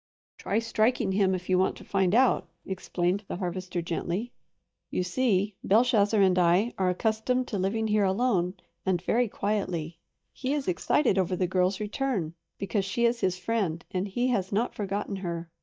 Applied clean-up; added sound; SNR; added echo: neural mask model DeepFilterNet 3.